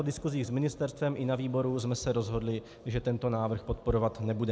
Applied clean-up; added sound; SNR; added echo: none; none; none; none.